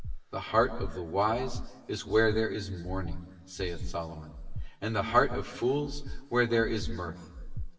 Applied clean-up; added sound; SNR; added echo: none; Breathing; 7 dB; reverberation time 1.4 s.